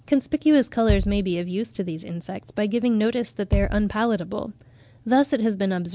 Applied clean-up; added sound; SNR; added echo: none; Bass drum; 7 dB; none.